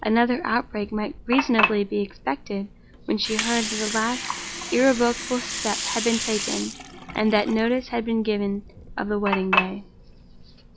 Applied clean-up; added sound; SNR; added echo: none; Water; 6 dB; none.